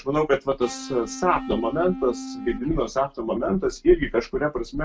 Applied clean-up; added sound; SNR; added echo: none; Electric guitar / Bass guitar; 11 dB; none.